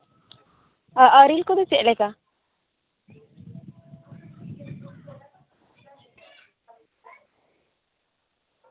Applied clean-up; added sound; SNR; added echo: none; none; none; none.